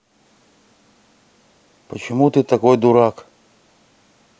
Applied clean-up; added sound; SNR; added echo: none; none; none; none.